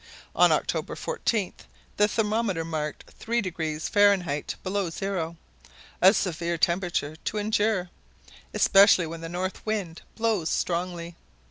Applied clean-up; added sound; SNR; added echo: none; none; none; none.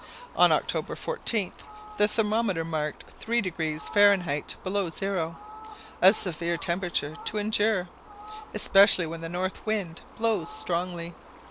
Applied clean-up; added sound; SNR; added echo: none; Fowl; 19 dB; none.